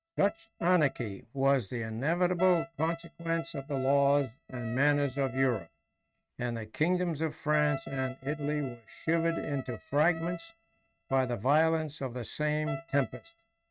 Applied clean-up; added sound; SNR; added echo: neural mask model RNNoise.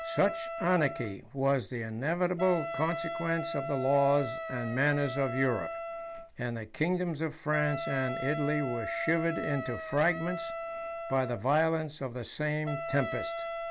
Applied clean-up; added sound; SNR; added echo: none; Wind instrument, woodwind instrument; 7 dB; none.